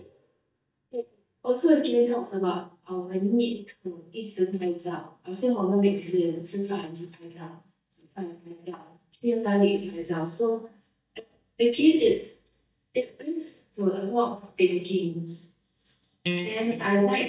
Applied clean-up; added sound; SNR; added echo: neural mask model DeepFilterNet 3.